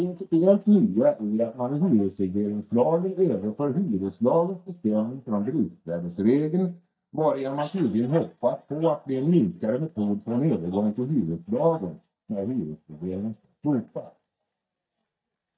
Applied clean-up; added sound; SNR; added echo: neural mask model DeepFilterNet 3.